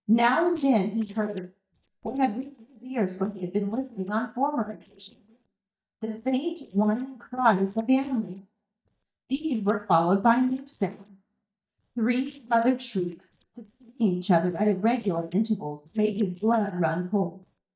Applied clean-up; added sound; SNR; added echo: neural mask model DeepFilterNet 3.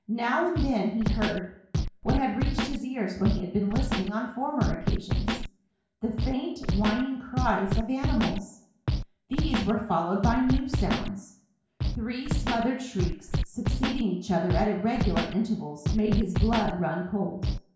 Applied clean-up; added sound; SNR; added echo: none; Scratching (performance technique); 1 dB; reverberation time 0.6 s.